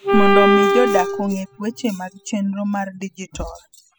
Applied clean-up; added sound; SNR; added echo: classical method spectral subtraction.